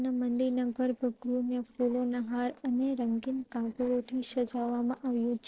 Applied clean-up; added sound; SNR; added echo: neural separator model SepFormer DNS4.